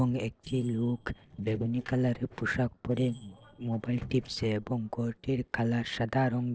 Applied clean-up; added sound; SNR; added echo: neural separator model SepFormer DNS4.